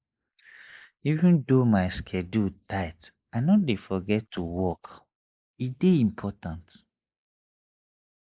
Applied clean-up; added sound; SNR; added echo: neural mask model Resemble Enhance denoiser.